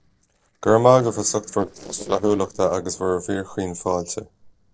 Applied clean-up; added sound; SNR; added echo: neural separator model SepFormer DNS4.